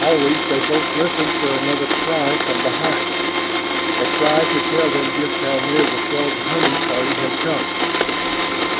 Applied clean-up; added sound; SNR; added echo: none; Domestic sounds, home sounds; -3 dB; none.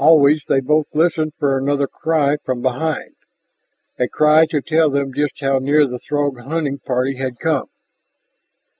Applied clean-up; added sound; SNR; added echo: none; none; none; none.